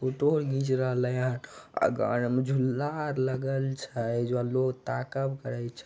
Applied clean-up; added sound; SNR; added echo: none; none; none; none.